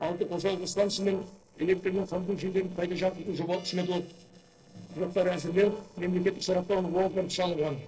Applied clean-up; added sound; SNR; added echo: neural separator model SepFormer DNS4.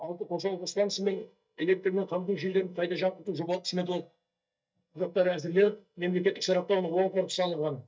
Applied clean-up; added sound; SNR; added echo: neural mask model DeepFilterNet 3.